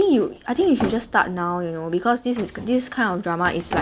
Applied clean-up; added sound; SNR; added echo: none; Drawer open or close; 13 dB; none.